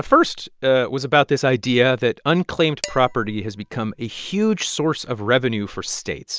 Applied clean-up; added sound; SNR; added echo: none; Dishes, pots, and pans; 20 dB; none.